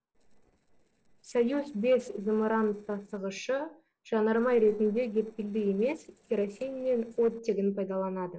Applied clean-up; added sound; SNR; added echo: neural separator model SepFormer DNS4.